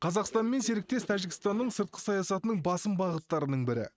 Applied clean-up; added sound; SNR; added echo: neural mask model RNNoise.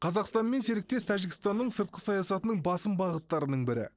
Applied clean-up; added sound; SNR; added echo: neural separator model SepFormer DNS4.